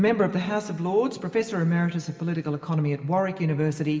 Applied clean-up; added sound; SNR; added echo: none; none; none; reverberation time 1.9 s.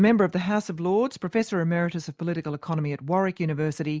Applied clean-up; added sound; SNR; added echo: none; none; none; none.